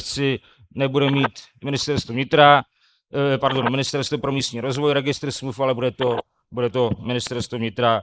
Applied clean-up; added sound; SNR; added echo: neural mask model Resemble Enhance denoiser.